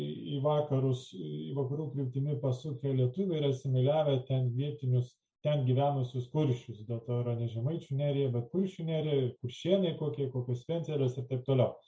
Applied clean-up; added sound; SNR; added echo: none; none; none; none.